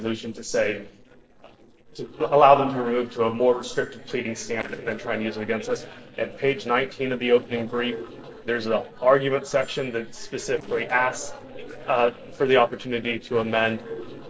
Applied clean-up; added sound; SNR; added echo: neural separator model SepFormer DNS4.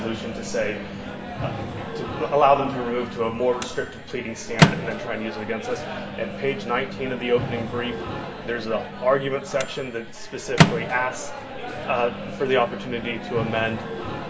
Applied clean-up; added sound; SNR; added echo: none; Microwave oven; 2 dB; reverberation time 0.2 s.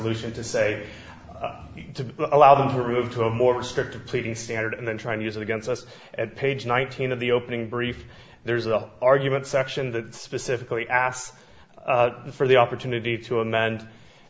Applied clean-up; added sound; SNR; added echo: none; none; none; none.